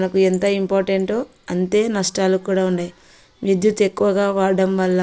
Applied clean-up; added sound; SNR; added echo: none; none; none; none.